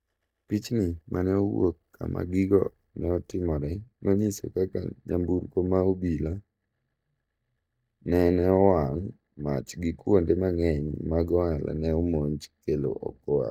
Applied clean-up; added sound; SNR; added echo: neural mask model DeepFilterNet 3.